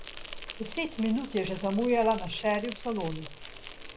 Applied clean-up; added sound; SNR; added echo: none; Insect; 11 dB; none.